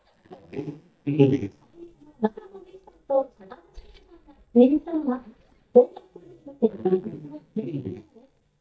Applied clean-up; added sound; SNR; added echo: neural mask model DeepFilterNet 3.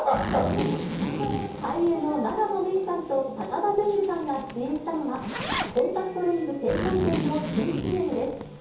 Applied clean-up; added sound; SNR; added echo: none; Zipper (clothing); 5 dB; reverberation time 0.7 s.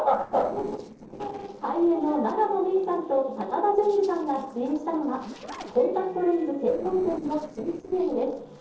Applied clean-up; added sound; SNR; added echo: neural separator model SepFormer DNS4.